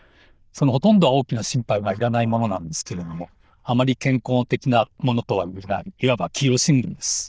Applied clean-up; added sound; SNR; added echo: neural diffusion model UNIVERSE++.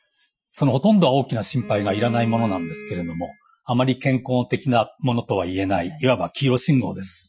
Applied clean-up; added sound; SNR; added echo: classical method Wiener filter.